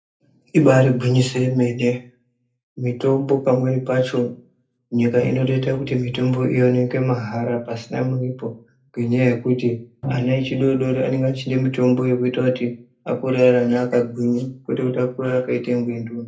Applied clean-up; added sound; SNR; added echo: none; Bowed string instrument; 13 dB; reverberation time 0.3 s.